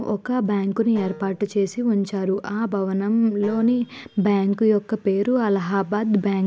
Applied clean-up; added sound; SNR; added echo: none; Wind instrument, woodwind instrument; 19 dB; none.